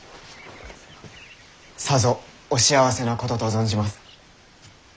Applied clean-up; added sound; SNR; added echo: none; none; none; none.